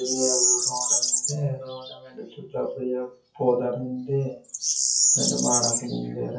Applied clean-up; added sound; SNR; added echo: classical method WPE with log-MMSE.